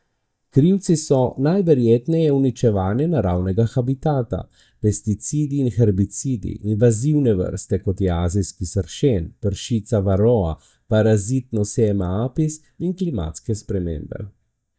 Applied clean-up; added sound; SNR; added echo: neural mask model DeepFilterNet 3.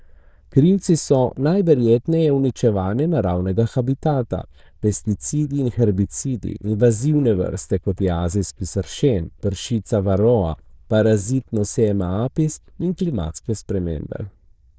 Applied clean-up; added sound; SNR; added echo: neural diffusion model UNIVERSE++.